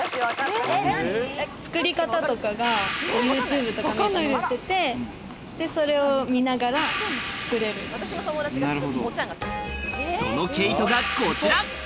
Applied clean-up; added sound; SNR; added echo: none; Hi-hat; 10 dB; none.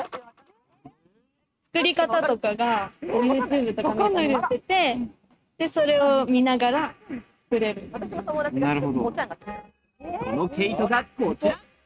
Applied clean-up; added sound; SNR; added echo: neural mask model RNNoise.